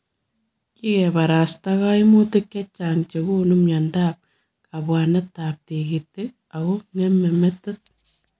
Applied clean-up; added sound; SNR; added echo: none; none; none; none.